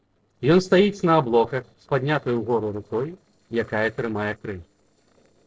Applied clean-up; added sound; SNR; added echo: neural separator model SepFormer DNS4.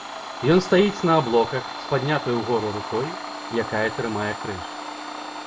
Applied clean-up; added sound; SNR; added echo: none; Domestic sounds, home sounds; 9 dB; reverberation time 0.2 s.